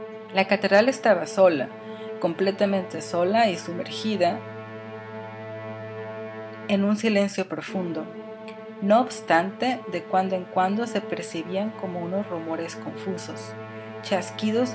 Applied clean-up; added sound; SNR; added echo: none; Musical instrument; 12 dB; none.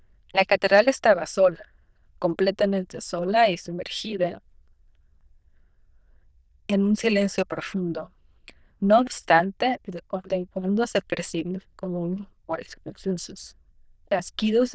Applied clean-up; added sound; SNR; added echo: neural diffusion model UNIVERSE++.